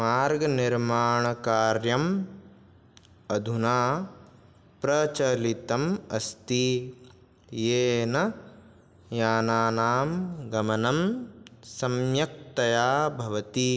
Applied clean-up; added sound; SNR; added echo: none; none; none; none.